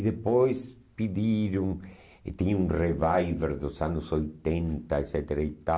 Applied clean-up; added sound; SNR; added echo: none; none; none; none.